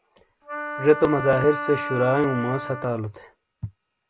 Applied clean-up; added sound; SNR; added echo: none; Wind instrument, woodwind instrument; 7 dB; none.